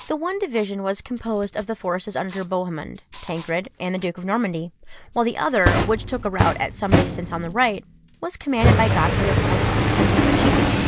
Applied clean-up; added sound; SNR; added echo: none; Fire; -1 dB; none.